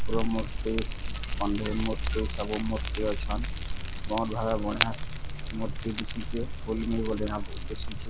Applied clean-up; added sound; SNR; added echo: none; Fire; -3 dB; none.